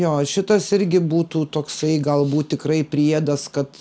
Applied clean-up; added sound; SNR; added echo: none; none; none; none.